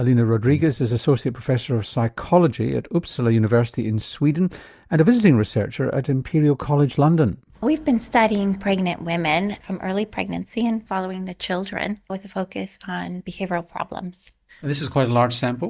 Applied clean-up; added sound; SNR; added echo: neural mask model DeepFilterNet 3.